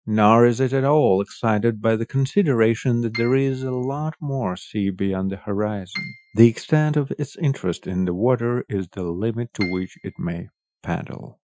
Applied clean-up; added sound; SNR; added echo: classical method Wiener filter.